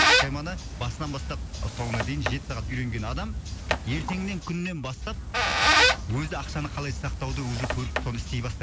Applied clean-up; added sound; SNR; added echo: none; Squeak; -4 dB; none.